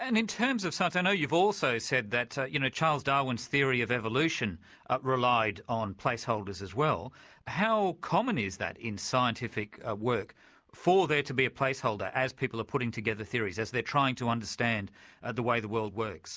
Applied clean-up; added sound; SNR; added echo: none; none; none; none.